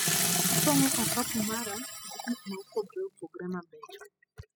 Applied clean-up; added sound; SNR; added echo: classical method spectral subtraction.